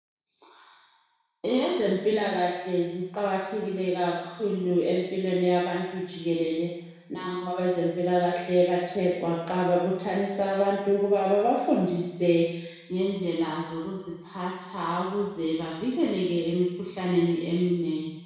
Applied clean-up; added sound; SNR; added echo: none; none; none; reverberation time 1.1 s.